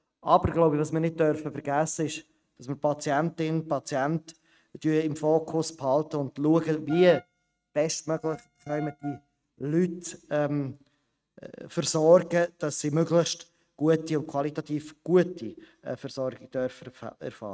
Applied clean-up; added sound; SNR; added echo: neural mask model RNNoise.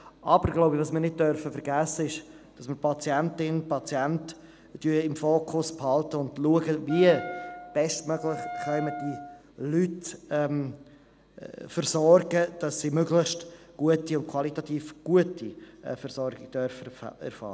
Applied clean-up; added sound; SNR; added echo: none; Wind instrument, woodwind instrument; 11 dB; none.